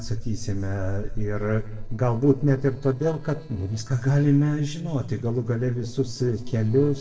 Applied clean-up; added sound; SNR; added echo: neural separator model SepFormer DNS4.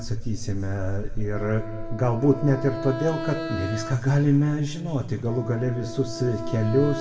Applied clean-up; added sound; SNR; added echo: none; Wind instrument, woodwind instrument; 11 dB; reverberation time 1.8 s.